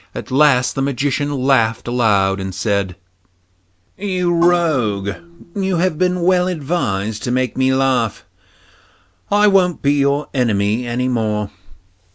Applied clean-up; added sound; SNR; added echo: none; Percussion; 19 dB; none.